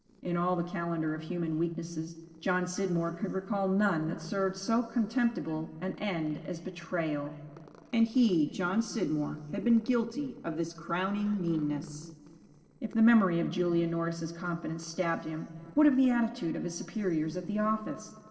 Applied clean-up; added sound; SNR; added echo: neural separator model SepFormer DNS4.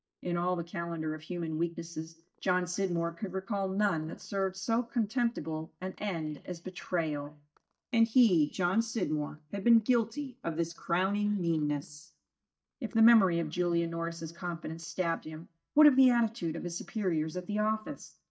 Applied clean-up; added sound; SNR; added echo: neural mask model DeepFilterNet 3.